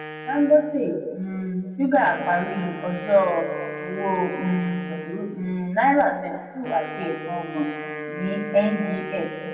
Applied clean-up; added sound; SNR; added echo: none; Wind instrument, woodwind instrument; 11 dB; reverberation time 1.5 s.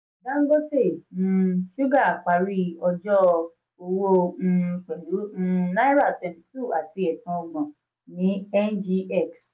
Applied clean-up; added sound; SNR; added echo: none; none; none; none.